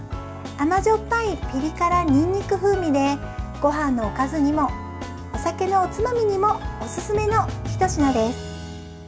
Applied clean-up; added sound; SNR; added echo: none; none; none; none.